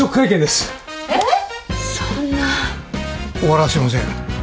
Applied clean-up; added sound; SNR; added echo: none; none; none; none.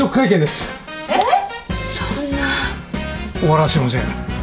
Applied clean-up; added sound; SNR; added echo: none; none; none; reverberation time 1.4 s.